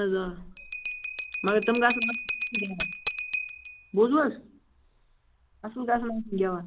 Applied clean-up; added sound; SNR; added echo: none; Bell; 7 dB; none.